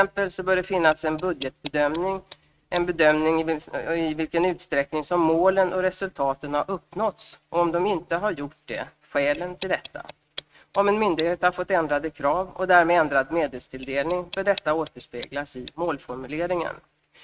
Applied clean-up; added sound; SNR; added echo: neural mask model RNNoise.